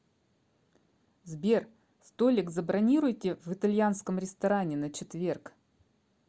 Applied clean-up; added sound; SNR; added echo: none; none; none; none.